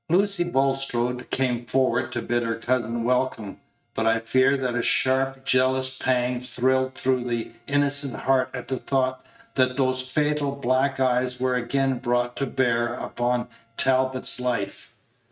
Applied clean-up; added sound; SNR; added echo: neural mask model RNNoise.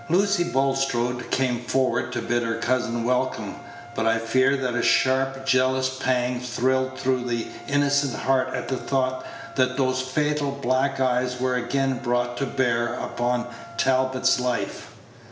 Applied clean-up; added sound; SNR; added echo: none; Wind instrument, woodwind instrument; 19 dB; none.